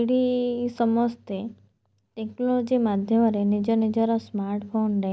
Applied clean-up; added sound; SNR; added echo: none; none; none; none.